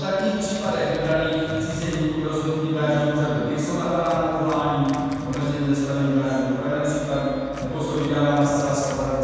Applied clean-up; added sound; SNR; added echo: none; Organ; 13 dB; reverberation time 2.1 s.